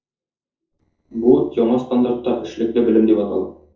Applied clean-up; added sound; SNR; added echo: neural separator model SepFormer DNS4.